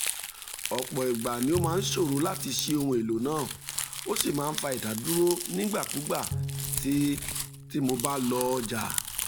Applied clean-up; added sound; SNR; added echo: none; Bowed string instrument + Crumpling, crinkling; 5 dB; none.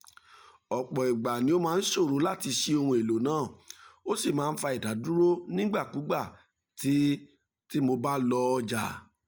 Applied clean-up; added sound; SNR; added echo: none; none; none; none.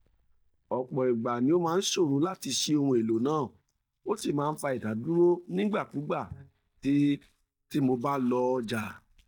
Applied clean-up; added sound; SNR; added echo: neural mask model DeepFilterNet 3.